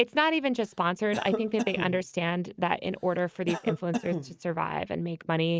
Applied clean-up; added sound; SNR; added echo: neural mask model RNNoise.